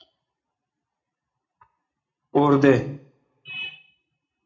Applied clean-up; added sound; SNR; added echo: none; none; none; reverberation time 0.3 s.